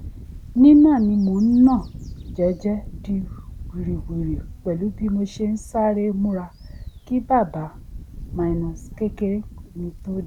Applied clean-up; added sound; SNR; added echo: none; Wind / Bird; 14 dB; none.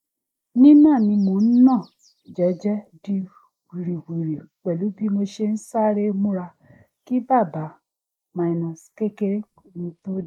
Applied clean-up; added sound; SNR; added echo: neural mask model Resemble Enhance denoiser.